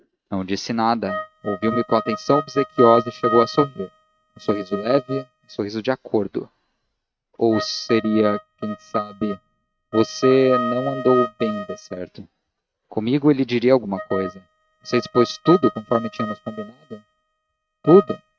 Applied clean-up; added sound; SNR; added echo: neural mask model RNNoise.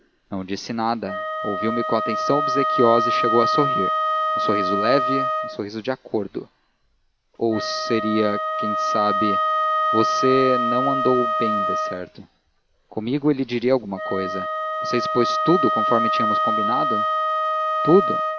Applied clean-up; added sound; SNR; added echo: none; Wind instrument, woodwind instrument; -1 dB; none.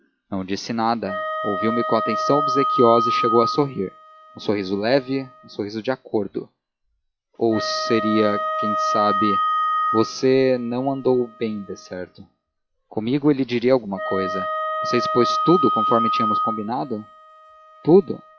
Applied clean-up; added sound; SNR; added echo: classical method log-MMSE.